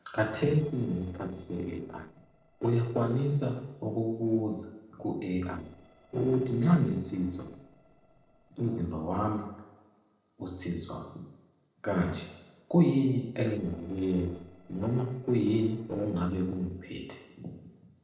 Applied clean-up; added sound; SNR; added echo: neural separator model SepFormer DNS4.